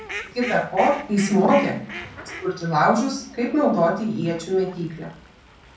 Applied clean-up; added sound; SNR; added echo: none; Fowl; 15 dB; reverberation time 0.6 s.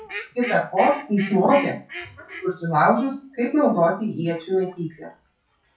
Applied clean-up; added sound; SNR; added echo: classical method WPE with log-MMSE.